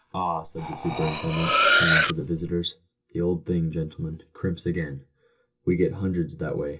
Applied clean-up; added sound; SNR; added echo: none; Cutlery, silverware; -4 dB; reverberation time 0.2 s.